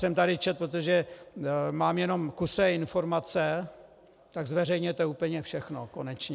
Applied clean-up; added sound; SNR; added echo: none; none; none; none.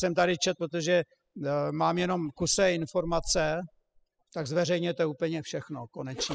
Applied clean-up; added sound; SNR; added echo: classical method spectral subtraction.